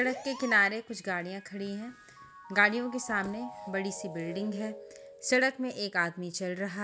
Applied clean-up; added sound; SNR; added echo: none; Mallet percussion; 17 dB; none.